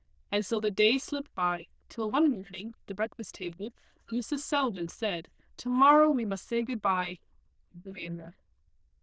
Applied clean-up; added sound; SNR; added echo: neural diffusion model UNIVERSE++.